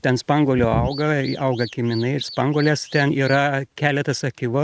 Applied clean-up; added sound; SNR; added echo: neural mask model RNNoise.